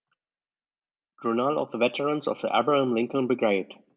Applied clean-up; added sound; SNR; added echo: none; none; none; none.